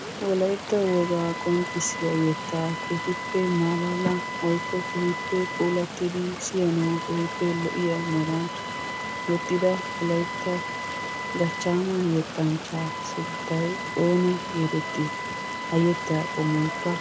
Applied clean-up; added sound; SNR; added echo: none; Stream + Wind instrument, woodwind instrument; 6 dB; none.